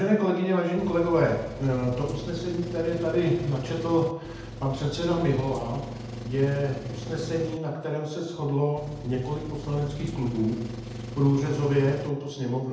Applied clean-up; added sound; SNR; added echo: none; Engine; 10 dB; reverberation time 0.8 s.